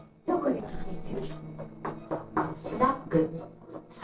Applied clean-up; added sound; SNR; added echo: neural separator model SepFormer DNS4.